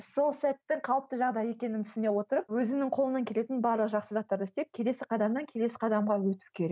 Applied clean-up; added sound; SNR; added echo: none; none; none; none.